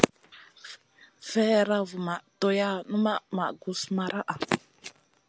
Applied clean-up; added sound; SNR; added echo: none; none; none; none.